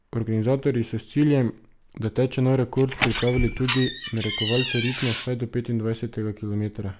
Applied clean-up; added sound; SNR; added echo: none; Door; 4 dB; none.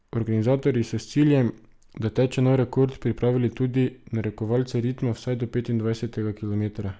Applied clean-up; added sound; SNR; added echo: none; none; none; none.